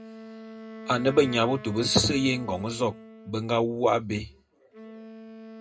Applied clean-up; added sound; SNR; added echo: none; Wind instrument, woodwind instrument; 16 dB; reverberation time 0.2 s.